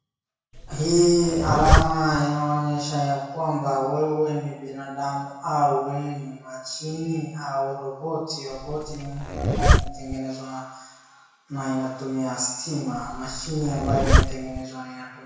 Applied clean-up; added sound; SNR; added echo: none; Zipper (clothing); -3 dB; reverberation time 1.0 s.